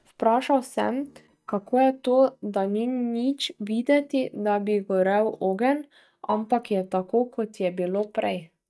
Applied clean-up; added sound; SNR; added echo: neural mask model DeepFilterNet 3.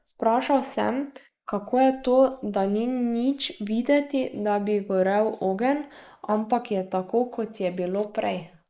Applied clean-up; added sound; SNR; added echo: neural mask model Resemble Enhance denoiser.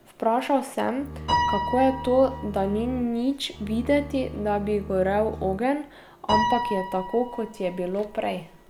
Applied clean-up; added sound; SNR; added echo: none; Bowed string instrument + Piano; 6 dB; none.